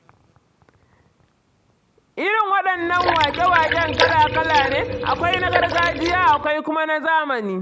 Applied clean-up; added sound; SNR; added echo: none; Liquid; 3 dB; none.